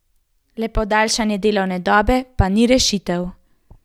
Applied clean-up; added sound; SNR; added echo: none; none; none; none.